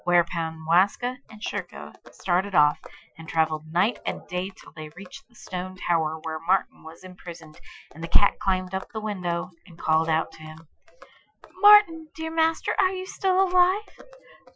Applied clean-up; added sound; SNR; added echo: classical method Wiener filter.